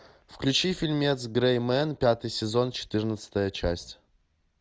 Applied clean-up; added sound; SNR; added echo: none; none; none; none.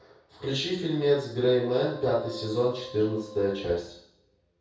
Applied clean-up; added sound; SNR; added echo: none; Wind instrument, woodwind instrument; 17 dB; reverberation time 0.6 s.